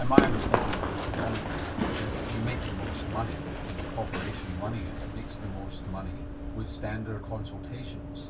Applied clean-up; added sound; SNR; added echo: none; Run; -4 dB; reverberation time 0.2 s.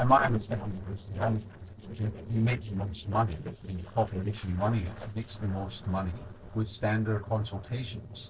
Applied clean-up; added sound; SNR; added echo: neural separator model SepFormer DNS4.